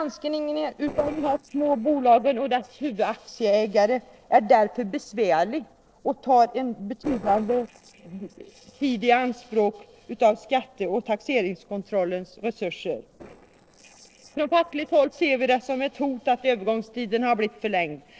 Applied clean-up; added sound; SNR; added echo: neural separator model SepFormer DNS4.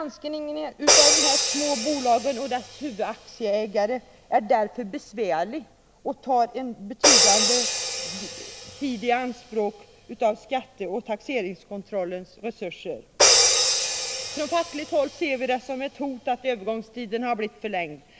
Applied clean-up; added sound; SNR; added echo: none; Crash cymbal; -1 dB; none.